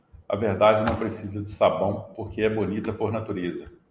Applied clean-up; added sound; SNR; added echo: none; none; none; none.